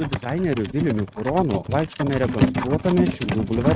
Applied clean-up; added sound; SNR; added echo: neural mask model RNNoise.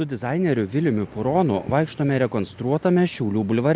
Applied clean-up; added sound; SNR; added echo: none; none; none; none.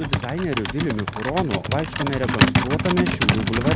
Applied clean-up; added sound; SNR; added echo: none; Computer keyboard; -2 dB; none.